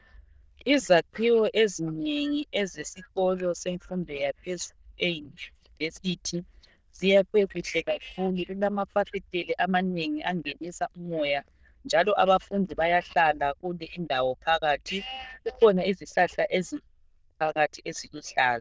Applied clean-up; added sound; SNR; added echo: neural diffusion model UNIVERSE++.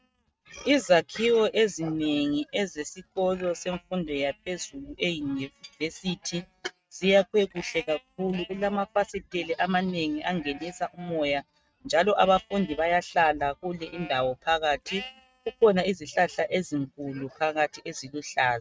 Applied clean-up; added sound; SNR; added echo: neural mask model RNNoise.